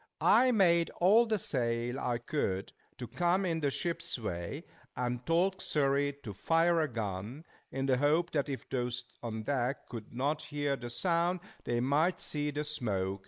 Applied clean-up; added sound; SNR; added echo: neural mask model Resemble Enhance denoiser.